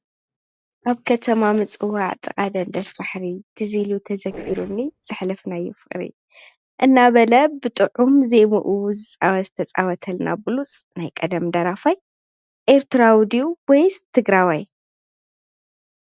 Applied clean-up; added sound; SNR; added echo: neural separator model SepFormer DNS4.